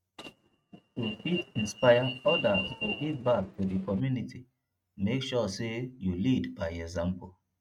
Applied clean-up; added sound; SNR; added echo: neural mask model RNNoise.